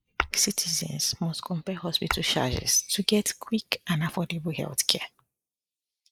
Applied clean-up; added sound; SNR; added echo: neural mask model Resemble Enhance denoiser.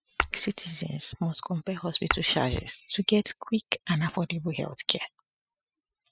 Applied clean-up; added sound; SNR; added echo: classical method spectral subtraction.